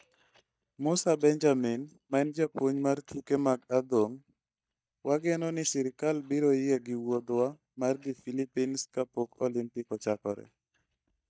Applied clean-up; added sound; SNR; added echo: neural mask model DeepFilterNet 3.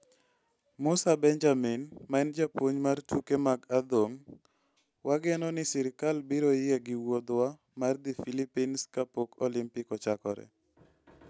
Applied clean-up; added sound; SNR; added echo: none; none; none; none.